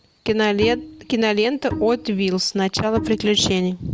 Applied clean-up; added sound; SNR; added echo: none; Bowed string instrument; 12 dB; none.